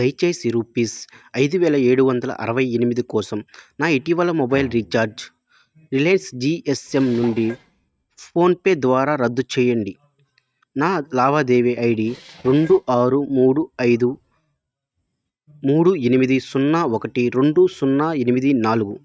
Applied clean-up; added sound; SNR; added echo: neural mask model RNNoise.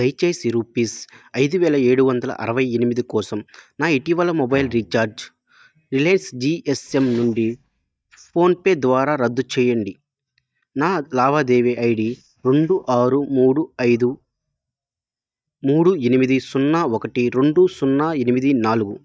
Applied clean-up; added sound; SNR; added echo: neural mask model DeepFilterNet 3.